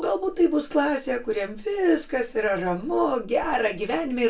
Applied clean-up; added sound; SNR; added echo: none; Writing; 19 dB; reverberation time 0.2 s.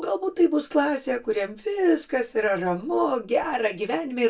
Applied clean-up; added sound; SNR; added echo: neural mask model DeepFilterNet 3.